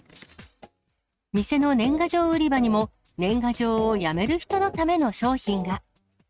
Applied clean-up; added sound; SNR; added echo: neural mask model RNNoise.